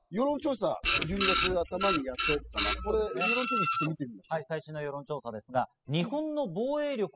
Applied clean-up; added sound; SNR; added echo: classical method spectral subtraction.